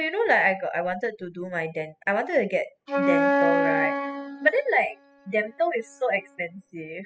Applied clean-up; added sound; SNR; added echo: classical method spectral subtraction.